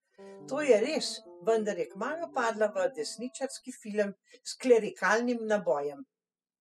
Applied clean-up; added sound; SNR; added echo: classical method spectral subtraction.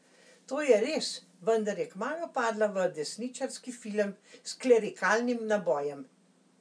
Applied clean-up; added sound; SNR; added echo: none; none; none; none.